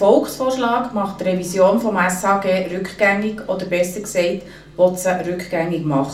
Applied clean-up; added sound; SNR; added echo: none; none; none; reverberation time 0.3 s.